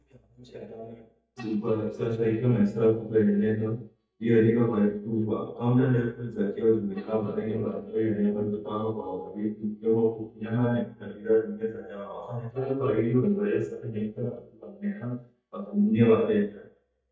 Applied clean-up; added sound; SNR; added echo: neural mask model DeepFilterNet 3.